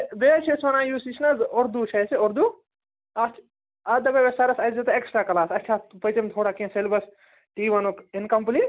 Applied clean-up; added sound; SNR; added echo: none; none; none; none.